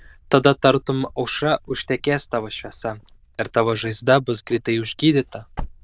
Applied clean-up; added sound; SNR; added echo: neural diffusion model UNIVERSE++.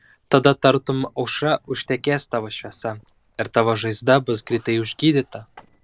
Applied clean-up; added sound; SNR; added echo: neural separator model SepFormer DNS4.